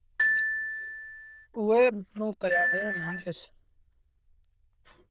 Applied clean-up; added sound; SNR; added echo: neural diffusion model UNIVERSE++.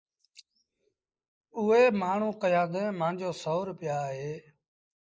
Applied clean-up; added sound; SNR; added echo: neural mask model Resemble Enhance denoiser.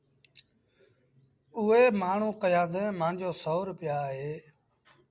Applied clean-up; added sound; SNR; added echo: none; none; none; none.